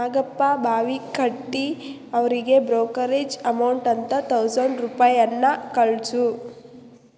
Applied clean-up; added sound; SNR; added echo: none; none; none; none.